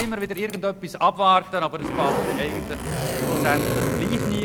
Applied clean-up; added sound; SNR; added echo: none; Zipper (clothing); 2 dB; none.